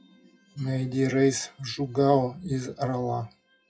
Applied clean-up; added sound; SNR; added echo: classical method WPE with log-MMSE.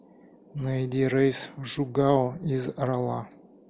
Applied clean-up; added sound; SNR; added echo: none; none; none; none.